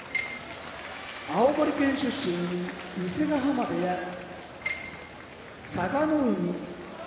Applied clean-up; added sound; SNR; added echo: none; none; none; none.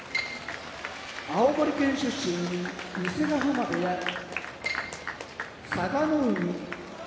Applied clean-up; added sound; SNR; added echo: none; Applause / Clapping; 11 dB; none.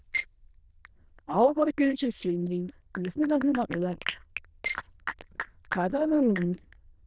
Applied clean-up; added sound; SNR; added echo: neural diffusion model UNIVERSE++.